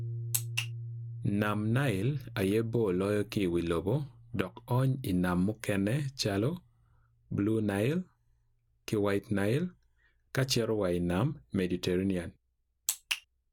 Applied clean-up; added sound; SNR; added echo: none; Piano; 15 dB; none.